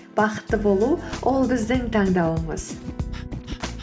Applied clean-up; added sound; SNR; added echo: none; none; none; none.